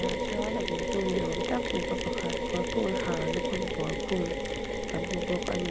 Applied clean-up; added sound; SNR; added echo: none; Mechanisms; -3 dB; none.